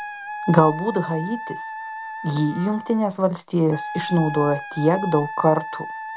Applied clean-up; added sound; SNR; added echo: none; Wind instrument, woodwind instrument; 10 dB; none.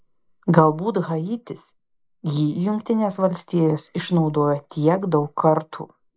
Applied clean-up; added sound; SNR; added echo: neural mask model Resemble Enhance denoiser.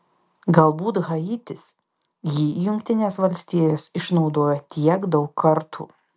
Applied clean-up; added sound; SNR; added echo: none; none; none; none.